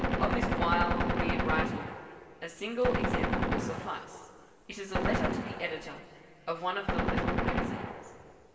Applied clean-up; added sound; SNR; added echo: none; Gunshot, gunfire; -4 dB; reverberation time 2.7 s.